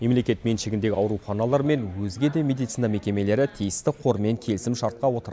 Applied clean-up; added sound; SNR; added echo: none; none; none; none.